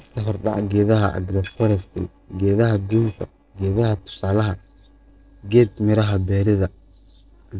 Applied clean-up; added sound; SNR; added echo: neural separator model SepFormer DNS4.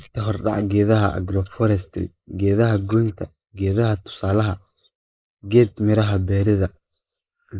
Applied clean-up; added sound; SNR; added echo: neural mask model Resemble Enhance denoiser.